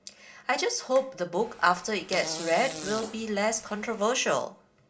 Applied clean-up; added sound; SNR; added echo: none; Fart; 12 dB; reverberation time 0.2 s.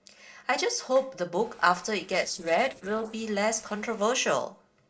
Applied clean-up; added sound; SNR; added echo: neural separator model SepFormer DNS4.